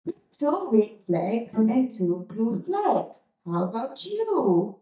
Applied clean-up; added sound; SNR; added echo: neural mask model DeepFilterNet 3.